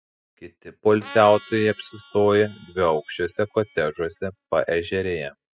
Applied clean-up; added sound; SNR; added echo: classical method spectral subtraction.